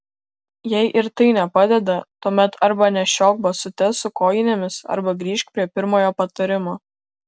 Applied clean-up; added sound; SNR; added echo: none; none; none; none.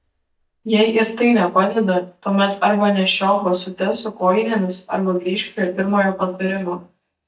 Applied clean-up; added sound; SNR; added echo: neural mask model DeepFilterNet 3.